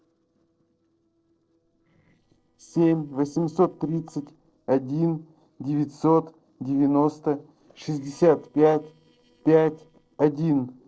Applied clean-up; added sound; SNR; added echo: neural separator model SepFormer DNS4.